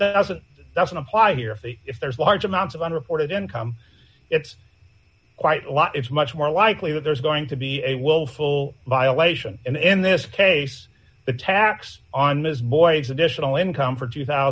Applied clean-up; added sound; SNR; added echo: none; none; none; none.